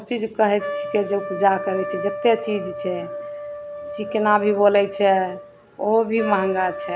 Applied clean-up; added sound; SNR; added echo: none; Trumpet; 9 dB; none.